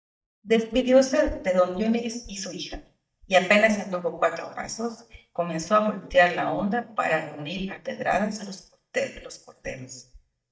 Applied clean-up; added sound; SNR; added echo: neural mask model DeepFilterNet 3.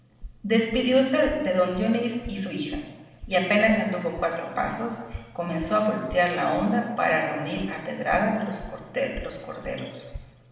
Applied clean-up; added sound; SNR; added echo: none; Walk, footsteps; 18 dB; reverberation time 1.2 s.